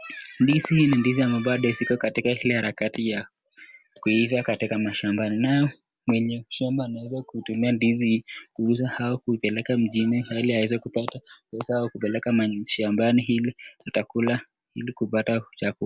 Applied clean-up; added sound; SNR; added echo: none; none; none; none.